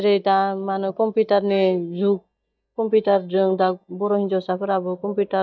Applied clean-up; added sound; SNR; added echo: neural mask model DeepFilterNet 3.